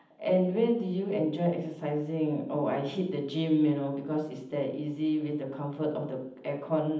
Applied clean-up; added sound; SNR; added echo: none; none; none; reverberation time 0.8 s.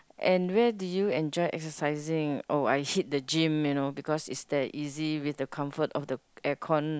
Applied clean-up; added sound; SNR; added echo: none; none; none; none.